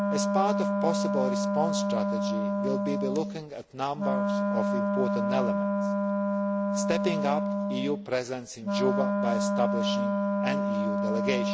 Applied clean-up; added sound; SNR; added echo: none; Wind instrument, woodwind instrument; -5 dB; none.